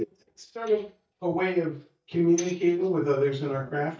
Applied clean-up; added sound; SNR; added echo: neural mask model DeepFilterNet 3.